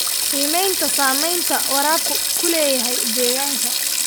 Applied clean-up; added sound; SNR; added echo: none; Sink (filling or washing); -3 dB; none.